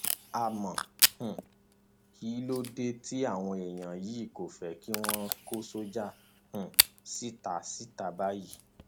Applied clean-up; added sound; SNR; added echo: none; Packing tape, duct tape / Tearing; -1 dB; none.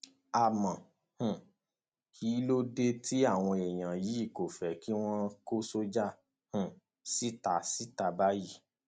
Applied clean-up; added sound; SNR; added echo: none; none; none; none.